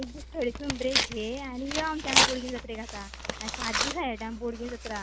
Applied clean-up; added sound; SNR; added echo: none; Tearing; -3 dB; none.